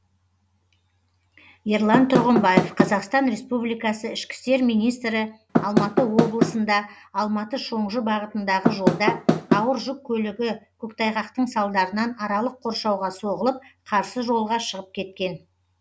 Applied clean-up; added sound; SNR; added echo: none; Knock / Wood; -2 dB; none.